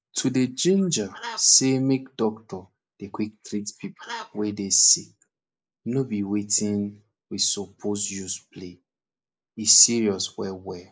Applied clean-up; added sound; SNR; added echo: neural mask model Resemble Enhance denoiser.